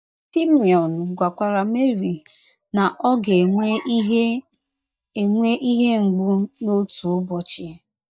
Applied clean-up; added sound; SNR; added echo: neural mask model DeepFilterNet 3.